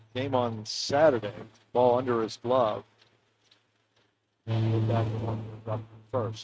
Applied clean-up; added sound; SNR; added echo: neural mask model RNNoise.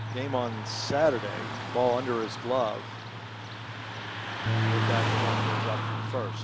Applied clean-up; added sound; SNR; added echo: none; Bass guitar + Car passing by / Traffic noise, roadway noise; -1 dB; none.